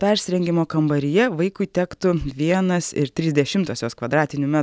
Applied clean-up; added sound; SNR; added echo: none; none; none; none.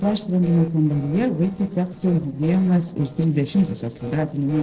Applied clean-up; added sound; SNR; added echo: neural separator model SepFormer DNS4.